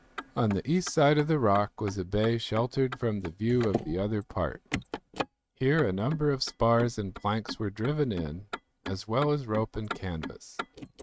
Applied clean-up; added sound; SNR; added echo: neural mask model RNNoise.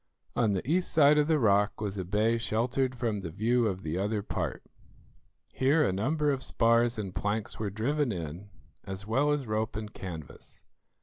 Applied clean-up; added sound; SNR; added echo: none; none; none; none.